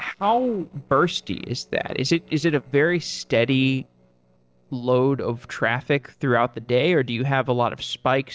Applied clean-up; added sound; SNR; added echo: neural separator model SepFormer DNS4.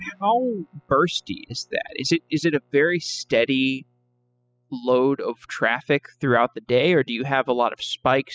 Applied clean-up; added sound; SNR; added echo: classical method spectral subtraction.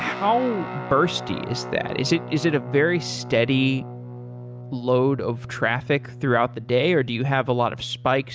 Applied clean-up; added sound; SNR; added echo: none; Guitar; 12 dB; none.